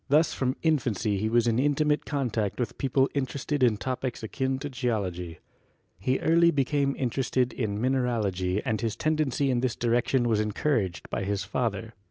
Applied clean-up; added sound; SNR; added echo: none; none; none; none.